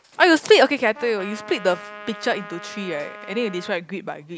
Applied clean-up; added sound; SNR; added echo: none; Trumpet; 17 dB; none.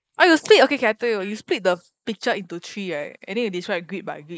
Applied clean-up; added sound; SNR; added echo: neural mask model Resemble Enhance denoiser.